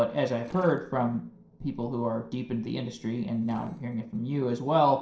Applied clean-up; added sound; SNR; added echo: neural separator model SepFormer DNS4.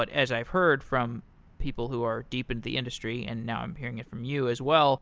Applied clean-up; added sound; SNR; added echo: none; none; none; none.